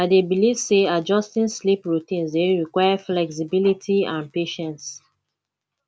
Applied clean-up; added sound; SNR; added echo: none; none; none; none.